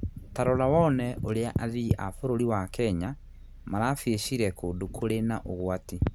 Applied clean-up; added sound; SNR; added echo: none; Engine / Car; 19 dB; none.